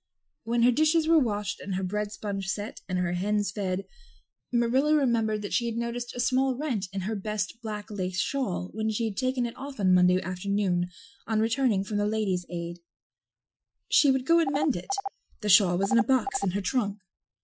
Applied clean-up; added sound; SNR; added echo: classical method Wiener filter.